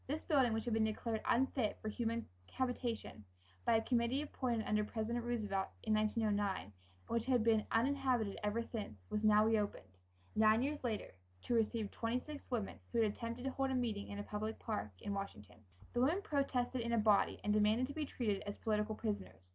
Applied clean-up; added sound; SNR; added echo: none; none; none; none.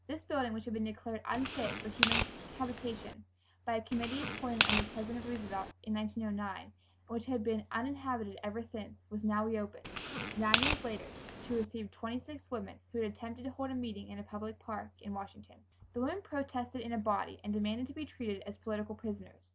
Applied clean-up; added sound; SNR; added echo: none; Tearing; -3 dB; none.